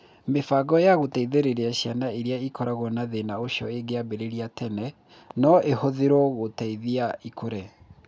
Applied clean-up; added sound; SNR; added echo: none; none; none; none.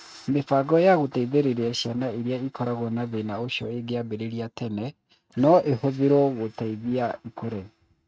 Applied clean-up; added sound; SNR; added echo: neural mask model RNNoise.